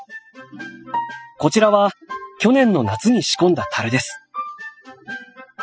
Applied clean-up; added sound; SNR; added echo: classical method spectral subtraction.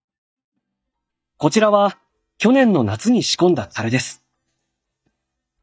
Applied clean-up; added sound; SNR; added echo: neural mask model DeepFilterNet 3.